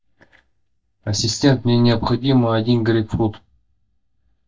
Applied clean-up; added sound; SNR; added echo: neural mask model DeepFilterNet 3.